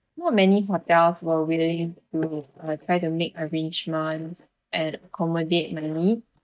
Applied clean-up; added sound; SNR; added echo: neural mask model DeepFilterNet 3.